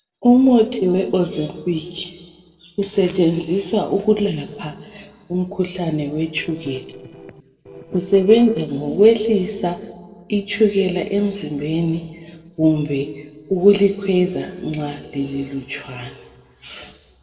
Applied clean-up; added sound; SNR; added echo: neural separator model SepFormer DNS4.